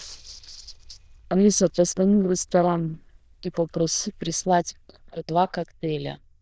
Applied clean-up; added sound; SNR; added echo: neural diffusion model UNIVERSE++.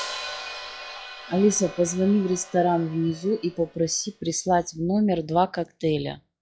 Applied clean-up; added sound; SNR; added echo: classical method log-MMSE.